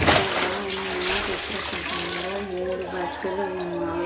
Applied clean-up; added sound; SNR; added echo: none; Bathtub (filling or washing) / Splash, splatter; -2 dB; reverberation time 0.2 s.